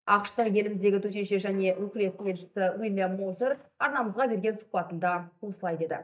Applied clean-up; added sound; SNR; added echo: neural mask model DeepFilterNet 3.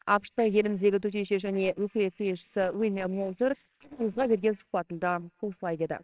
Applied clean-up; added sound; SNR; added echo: neural separator model SepFormer WHAMR!.